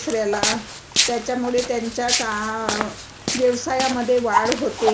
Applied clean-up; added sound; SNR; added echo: none; Walk, footsteps; 3 dB; none.